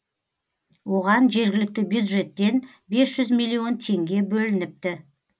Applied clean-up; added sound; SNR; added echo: none; none; none; none.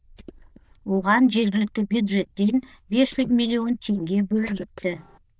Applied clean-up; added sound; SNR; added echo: neural diffusion model UNIVERSE++.